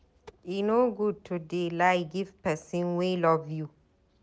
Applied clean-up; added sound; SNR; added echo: none; none; none; none.